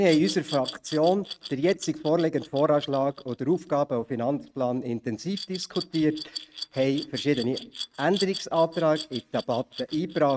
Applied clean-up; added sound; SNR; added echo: neural mask model RNNoise.